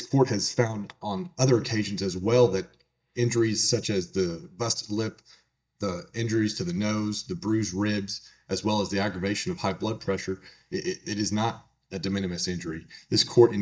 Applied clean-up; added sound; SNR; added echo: neural mask model DeepFilterNet 3.